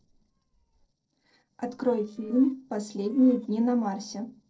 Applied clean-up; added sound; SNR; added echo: neural separator model SepFormer DNS4.